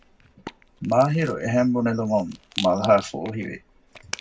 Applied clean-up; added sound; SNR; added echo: none; Rattle; 16 dB; reverberation time 0.4 s.